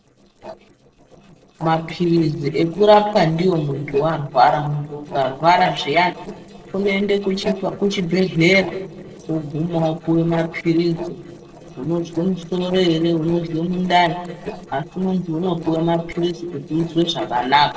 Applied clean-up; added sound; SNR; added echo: neural separator model SepFormer DNS4.